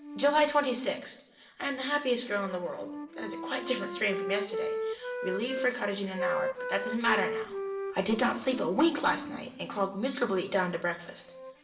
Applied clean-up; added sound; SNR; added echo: none; Wind instrument, woodwind instrument; 7 dB; reverberation time 0.6 s.